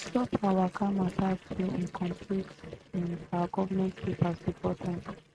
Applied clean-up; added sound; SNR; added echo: neural mask model RNNoise.